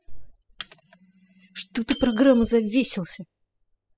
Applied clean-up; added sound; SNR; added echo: classical method spectral subtraction.